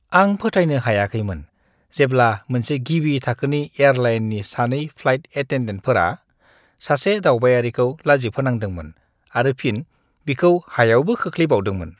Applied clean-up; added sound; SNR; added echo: none; none; none; none.